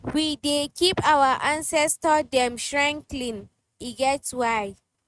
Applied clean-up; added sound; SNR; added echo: neural mask model RNNoise.